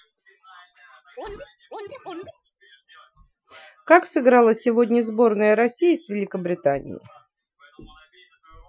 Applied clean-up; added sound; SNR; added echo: classical method Wiener filter.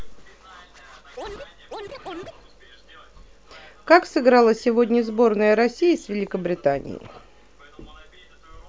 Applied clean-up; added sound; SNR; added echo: none; Scratching (performance technique); 13 dB; none.